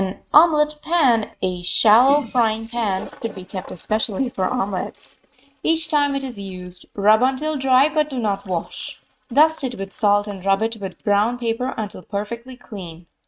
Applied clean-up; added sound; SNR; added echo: neural mask model RNNoise.